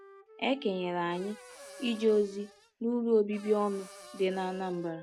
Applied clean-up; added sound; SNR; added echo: none; Wind instrument, woodwind instrument + Cupboard open or close / Door; 19 dB; none.